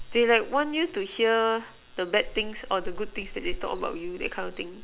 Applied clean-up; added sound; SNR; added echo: none; Ocean; 10 dB; none.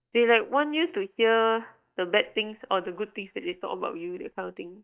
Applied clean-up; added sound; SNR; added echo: neural mask model DeepFilterNet 3.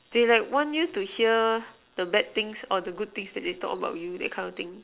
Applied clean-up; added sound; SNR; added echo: neural separator model SepFormer DNS4.